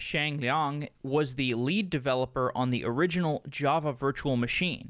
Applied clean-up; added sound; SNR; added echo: none; none; none; none.